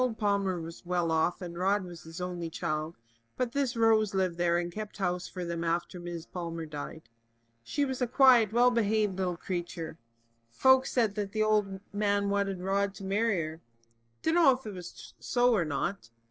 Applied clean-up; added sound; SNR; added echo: neural separator model SepFormer DNS4.